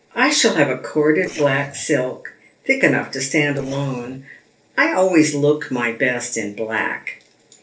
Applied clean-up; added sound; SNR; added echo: neural separator model SepFormer DNS4.